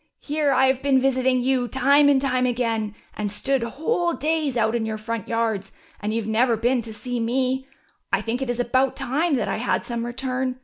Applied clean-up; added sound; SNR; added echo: none; none; none; none.